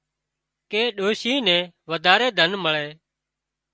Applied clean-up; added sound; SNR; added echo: none; none; none; none.